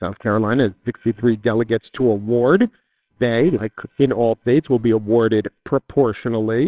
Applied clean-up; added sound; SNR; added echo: neural separator model SepFormer WHAMR!.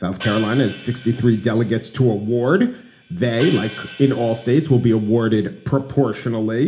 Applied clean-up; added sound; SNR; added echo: none; Hi-hat; 19 dB; reverberation time 0.4 s.